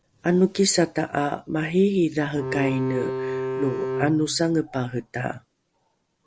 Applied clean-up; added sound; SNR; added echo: none; Bowed string instrument; 5 dB; none.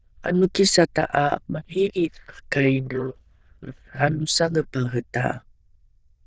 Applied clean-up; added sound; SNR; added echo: neural diffusion model UNIVERSE++.